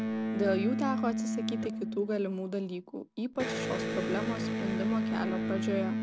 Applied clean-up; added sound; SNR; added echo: none; Electric guitar; -1 dB; none.